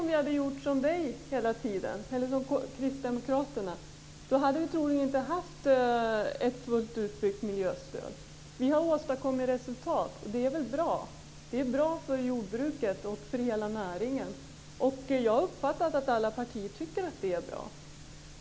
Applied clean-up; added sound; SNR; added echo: none; none; none; none.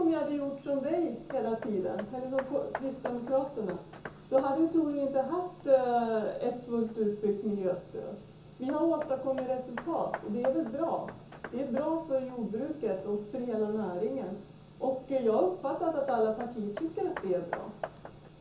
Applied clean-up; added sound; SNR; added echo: none; Hammer; 16 dB; reverberation time 0.6 s.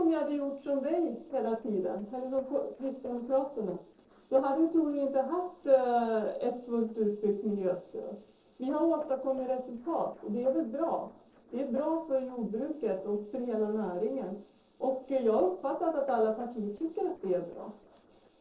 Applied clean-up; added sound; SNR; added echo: neural separator model SepFormer DNS4.